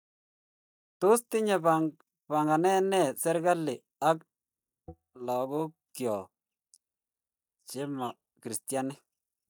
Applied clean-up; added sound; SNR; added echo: neural mask model DeepFilterNet 3.